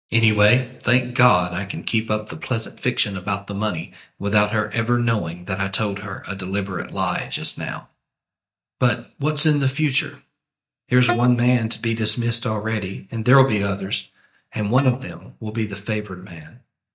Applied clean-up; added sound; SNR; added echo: neural mask model DeepFilterNet 3.